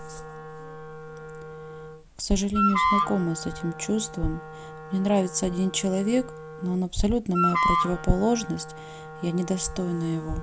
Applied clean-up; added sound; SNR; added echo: none; Wind instrument, woodwind instrument; 5 dB; none.